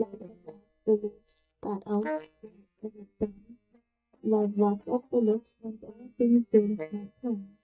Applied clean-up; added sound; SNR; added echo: neural mask model DeepFilterNet 3.